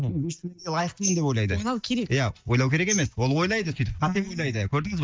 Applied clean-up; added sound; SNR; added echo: neural mask model DeepFilterNet 3.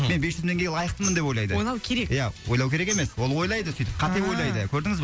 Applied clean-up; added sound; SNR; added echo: none; Tambourine; 13 dB; none.